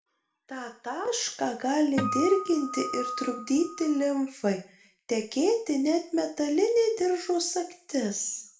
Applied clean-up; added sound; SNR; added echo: none; Acoustic guitar; 6 dB; reverberation time 0.4 s.